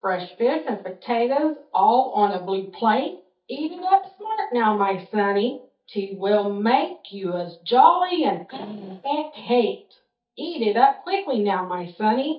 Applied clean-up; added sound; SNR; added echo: neural mask model DeepFilterNet 3.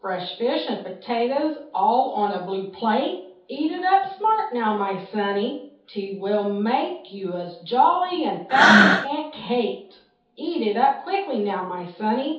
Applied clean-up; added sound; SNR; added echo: none; Breathing; -4 dB; reverberation time 0.5 s.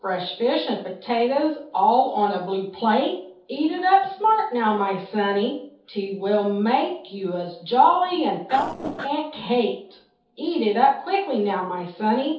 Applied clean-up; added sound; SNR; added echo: neural separator model SepFormer DNS4.